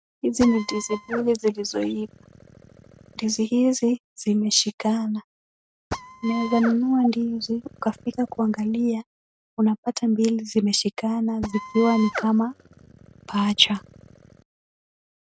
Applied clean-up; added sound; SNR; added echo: neural mask model RNNoise.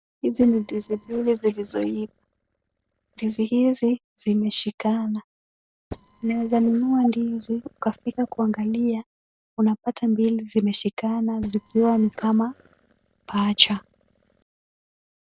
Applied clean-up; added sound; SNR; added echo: neural separator model SepFormer DNS4.